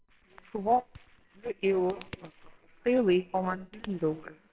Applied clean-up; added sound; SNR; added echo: neural separator model SepFormer WHAMR!.